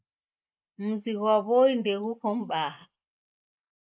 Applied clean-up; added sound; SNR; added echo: neural mask model Resemble Enhance denoiser.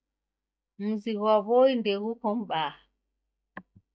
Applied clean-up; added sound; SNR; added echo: neural mask model DeepFilterNet 3.